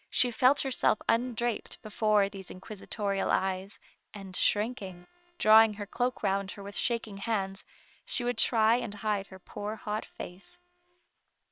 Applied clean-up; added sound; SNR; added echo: neural separator model SepFormer WHAM!.